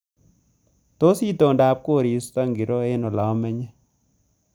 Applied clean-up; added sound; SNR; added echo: none; none; none; none.